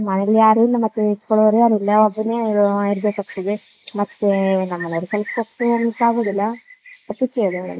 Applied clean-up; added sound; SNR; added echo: neural mask model Resemble Enhance denoiser.